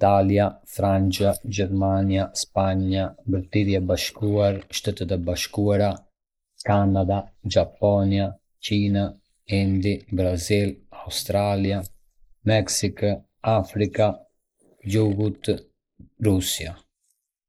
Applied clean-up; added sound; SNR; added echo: neural mask model Resemble Enhance denoiser.